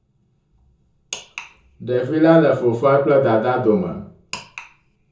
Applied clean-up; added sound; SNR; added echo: none; none; none; reverberation time 0.5 s.